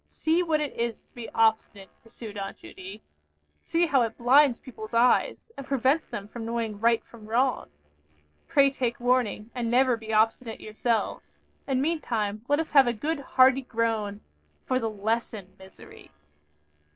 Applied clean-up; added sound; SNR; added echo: neural separator model SepFormer DNS4.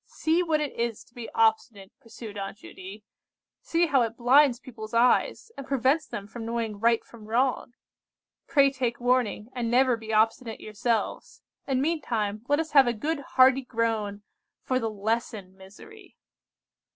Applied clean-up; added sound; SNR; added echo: none; none; none; none.